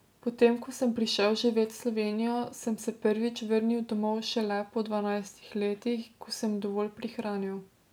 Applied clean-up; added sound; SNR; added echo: none; none; none; none.